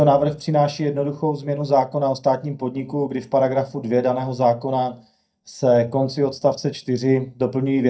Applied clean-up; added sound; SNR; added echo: neural mask model DeepFilterNet 3.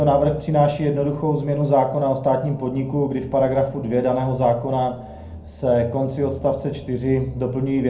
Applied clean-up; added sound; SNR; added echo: none; Engine / Car; 20 dB; reverberation time 0.6 s.